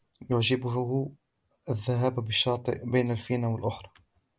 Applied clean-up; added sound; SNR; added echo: none; none; none; none.